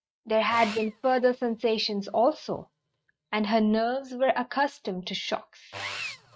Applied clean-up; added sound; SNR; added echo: neural mask model RNNoise.